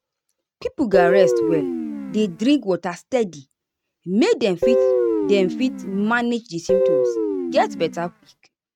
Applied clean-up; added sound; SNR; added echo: neural mask model RNNoise.